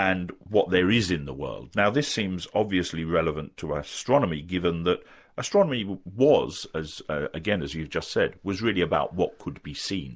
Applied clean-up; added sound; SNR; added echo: none; none; none; none.